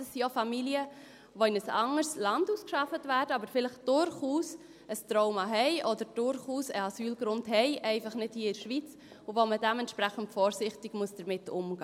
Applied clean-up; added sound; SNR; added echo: none; none; none; none.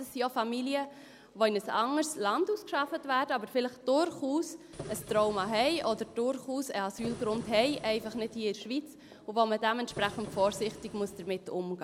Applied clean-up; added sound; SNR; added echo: none; Printer; 14 dB; none.